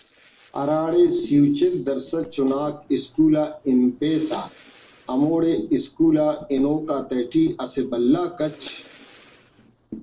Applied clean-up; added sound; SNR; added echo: neural separator model SepFormer DNS4.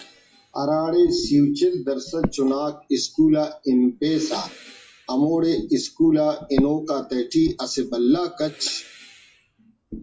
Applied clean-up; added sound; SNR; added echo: classical method WPE with log-MMSE.